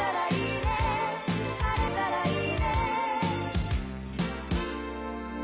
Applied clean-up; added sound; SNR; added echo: none; none; none; none.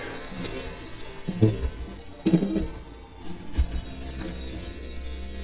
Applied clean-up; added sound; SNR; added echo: neural mask model DeepFilterNet 3.